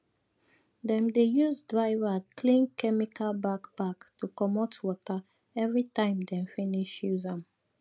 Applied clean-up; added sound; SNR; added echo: none; none; none; none.